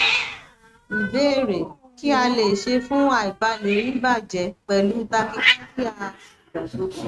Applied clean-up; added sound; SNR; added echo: neural mask model RNNoise.